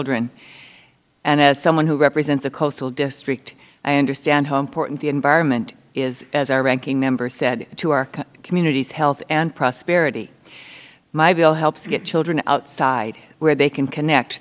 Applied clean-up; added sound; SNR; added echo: none; none; none; none.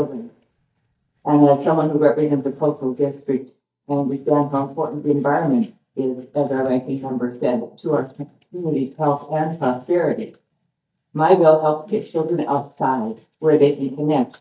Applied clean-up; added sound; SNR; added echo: neural mask model DeepFilterNet 3.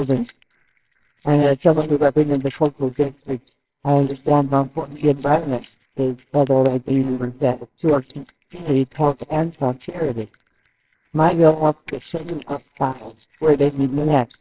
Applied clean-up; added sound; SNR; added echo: neural separator model SepFormer WHAMR!.